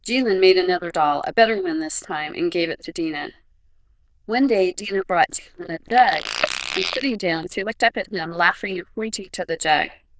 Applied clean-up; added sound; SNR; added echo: neural diffusion model UNIVERSE++.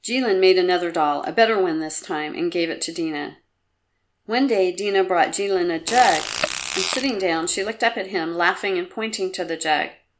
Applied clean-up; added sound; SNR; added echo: none; Fart; 7 dB; none.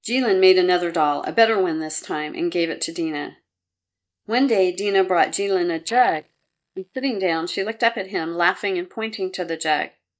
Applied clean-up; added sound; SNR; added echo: neural mask model DeepFilterNet 3.